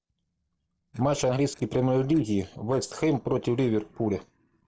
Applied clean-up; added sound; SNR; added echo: neural separator model SepFormer DNS4.